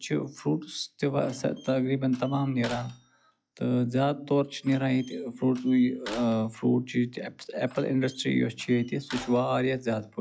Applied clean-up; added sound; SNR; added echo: classical method log-MMSE.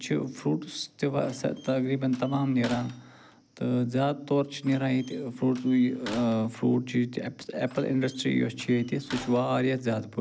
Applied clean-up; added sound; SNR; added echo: none; Slam; 19 dB; none.